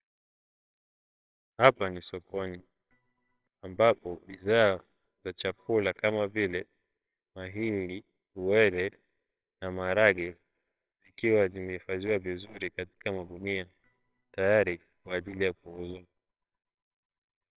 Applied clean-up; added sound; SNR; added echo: neural separator model SepFormer WHAMR!.